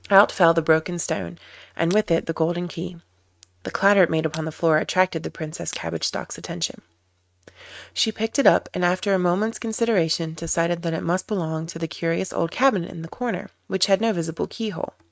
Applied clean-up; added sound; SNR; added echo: neural mask model RNNoise.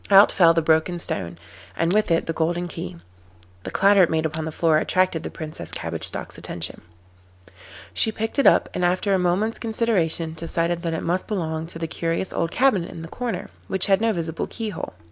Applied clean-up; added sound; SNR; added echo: none; Shatter; 20 dB; none.